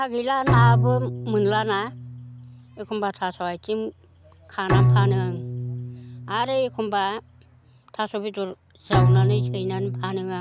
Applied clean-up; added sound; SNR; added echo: none; Bowed string instrument; -2 dB; none.